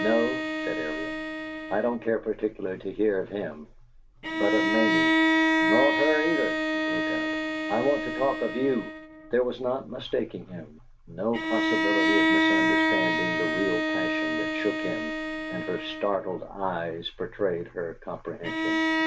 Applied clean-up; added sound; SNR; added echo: none; Bowed string instrument; -2 dB; none.